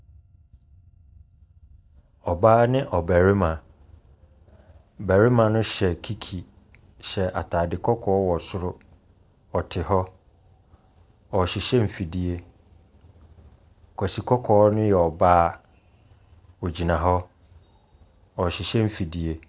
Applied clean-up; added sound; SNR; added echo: none; none; none; none.